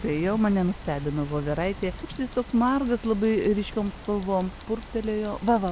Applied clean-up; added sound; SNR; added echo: none; Tick; 19 dB; none.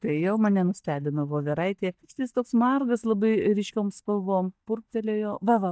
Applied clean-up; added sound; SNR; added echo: neural mask model DeepFilterNet 3.